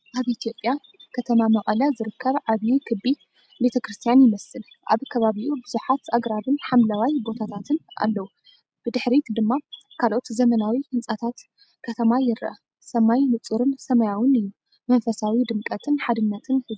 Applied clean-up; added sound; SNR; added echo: none; none; none; none.